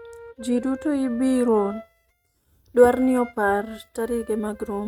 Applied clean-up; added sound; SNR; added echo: neural mask model RNNoise.